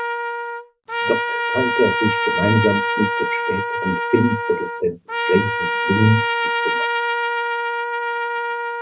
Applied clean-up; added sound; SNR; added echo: none; Trumpet; -1 dB; none.